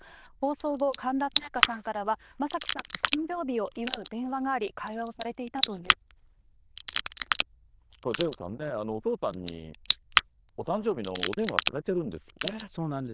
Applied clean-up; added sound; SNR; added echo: neural diffusion model UNIVERSE++.